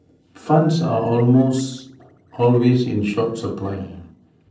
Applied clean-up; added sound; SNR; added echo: neural separator model SepFormer DNS4.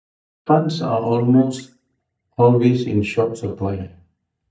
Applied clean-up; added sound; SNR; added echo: neural mask model DeepFilterNet 3.